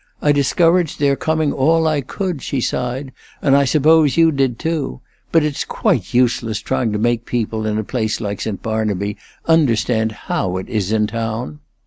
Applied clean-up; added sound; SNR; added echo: none; none; none; none.